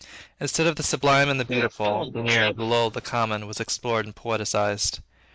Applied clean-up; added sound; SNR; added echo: neural mask model Resemble Enhance denoiser.